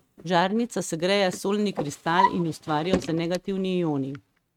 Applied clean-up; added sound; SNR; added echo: neural mask model RNNoise.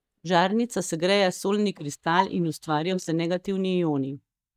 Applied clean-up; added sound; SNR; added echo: neural mask model DeepFilterNet 3.